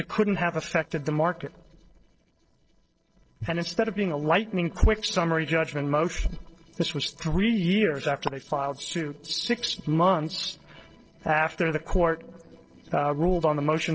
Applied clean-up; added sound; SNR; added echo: neural separator model SepFormer DNS4.